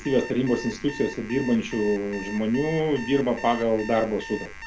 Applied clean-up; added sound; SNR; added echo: none; Alarm; 14 dB; none.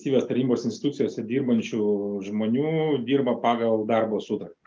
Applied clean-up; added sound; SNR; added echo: none; none; none; none.